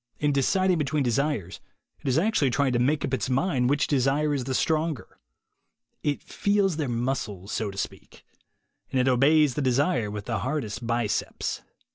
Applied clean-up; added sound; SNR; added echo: none; none; none; none.